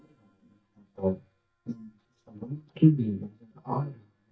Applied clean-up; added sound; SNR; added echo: neural mask model DeepFilterNet 3.